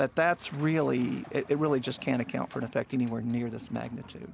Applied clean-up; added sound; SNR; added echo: none; Truck; 20 dB; none.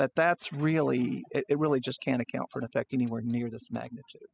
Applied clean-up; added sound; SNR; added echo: classical method spectral subtraction.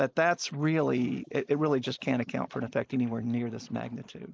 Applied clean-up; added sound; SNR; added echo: neural mask model Resemble Enhance denoiser.